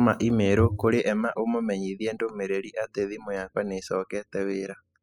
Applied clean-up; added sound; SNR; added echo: classical method spectral subtraction.